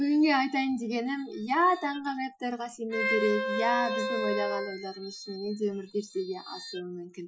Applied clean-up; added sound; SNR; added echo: classical method Wiener filter.